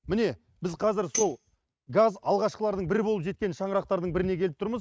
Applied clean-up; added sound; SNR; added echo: neural mask model RNNoise.